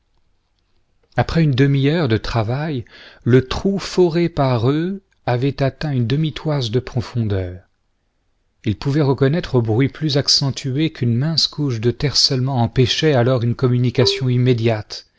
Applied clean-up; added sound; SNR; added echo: none; Marimba, xylophone; 9 dB; none.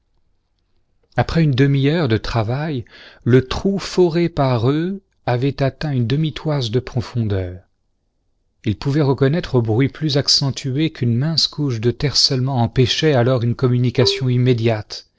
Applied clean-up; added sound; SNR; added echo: neural separator model SepFormer DNS4.